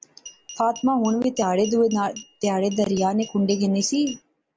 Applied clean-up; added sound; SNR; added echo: none; Glass; 19 dB; none.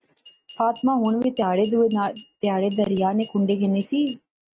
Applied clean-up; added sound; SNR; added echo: neural mask model RNNoise.